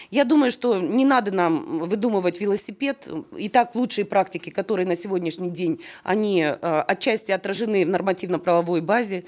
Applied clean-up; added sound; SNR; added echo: none; none; none; none.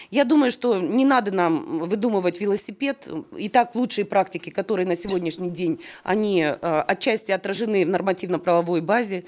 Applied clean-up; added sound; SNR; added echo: neural mask model Resemble Enhance denoiser.